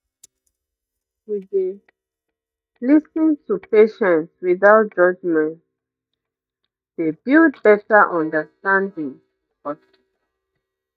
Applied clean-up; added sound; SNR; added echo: neural mask model DeepFilterNet 3.